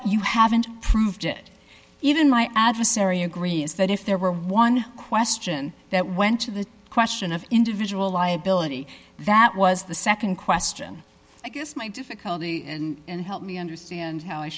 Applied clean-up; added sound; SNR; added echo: none; none; none; none.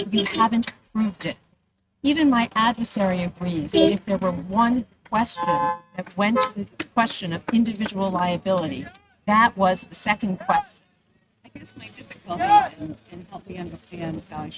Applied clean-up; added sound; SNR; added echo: neural mask model RNNoise.